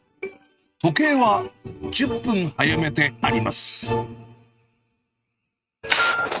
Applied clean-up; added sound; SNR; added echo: neural mask model RNNoise.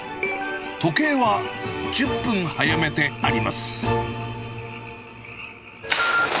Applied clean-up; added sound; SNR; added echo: none; Frog; 17 dB; none.